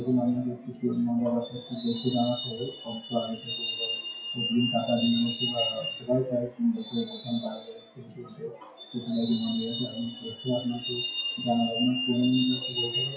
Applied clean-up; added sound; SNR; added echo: classical method WPE with log-MMSE.